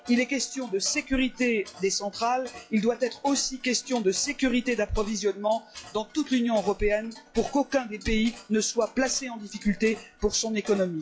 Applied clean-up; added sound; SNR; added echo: classical method log-MMSE.